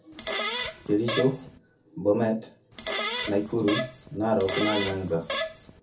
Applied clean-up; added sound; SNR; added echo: none; Fart; 4 dB; reverberation time 0.3 s.